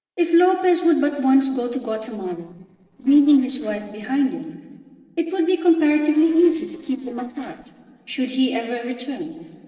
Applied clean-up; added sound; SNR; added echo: neural separator model SepFormer DNS4.